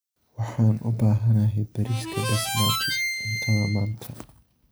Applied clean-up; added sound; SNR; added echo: none; Harmonica; 4 dB; none.